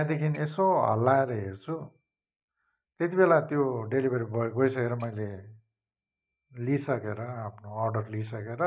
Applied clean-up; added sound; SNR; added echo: neural mask model DeepFilterNet 3.